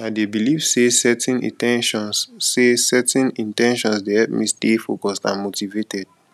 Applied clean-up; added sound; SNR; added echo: none; none; none; none.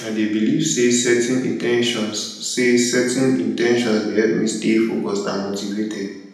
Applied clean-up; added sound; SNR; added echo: none; none; none; reverberation time 0.9 s.